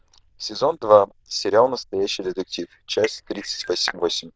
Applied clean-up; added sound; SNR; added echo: neural diffusion model UNIVERSE++.